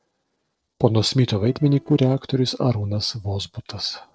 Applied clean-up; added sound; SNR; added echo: neural separator model SepFormer DNS4.